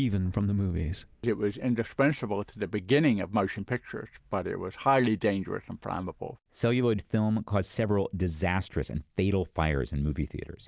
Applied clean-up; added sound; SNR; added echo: none; none; none; none.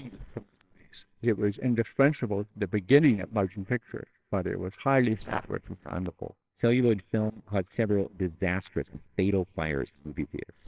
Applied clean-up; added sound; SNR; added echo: neural separator model SepFormer WHAMR!.